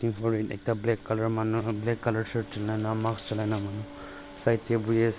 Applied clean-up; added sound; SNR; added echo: none; none; none; none.